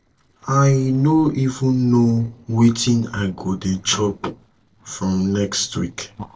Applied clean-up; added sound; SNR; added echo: neural separator model SepFormer DNS4.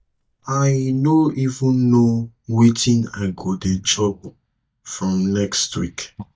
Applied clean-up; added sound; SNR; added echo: neural mask model DeepFilterNet 3.